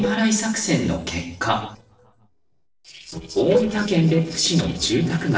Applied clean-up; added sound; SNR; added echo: neural separator model SepFormer DNS4.